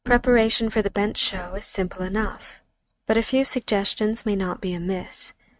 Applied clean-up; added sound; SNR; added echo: neural mask model RNNoise.